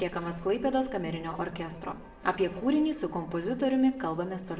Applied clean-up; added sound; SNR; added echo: none; none; none; reverberation time 0.7 s.